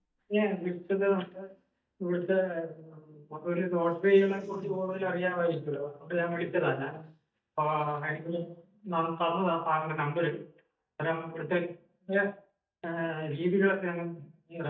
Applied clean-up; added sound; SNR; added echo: neural mask model DeepFilterNet 3.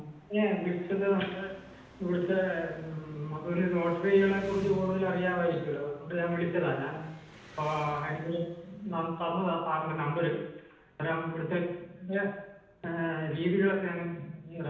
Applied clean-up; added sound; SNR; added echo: none; Engine; 20 dB; reverberation time 0.9 s.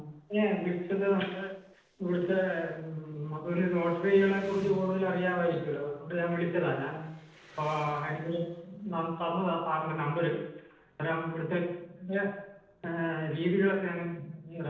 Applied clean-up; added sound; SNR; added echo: neural separator model SepFormer DNS4.